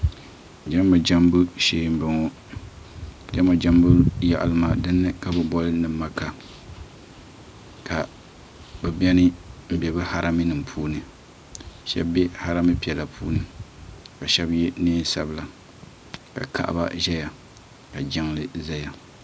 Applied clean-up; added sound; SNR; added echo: none; none; none; none.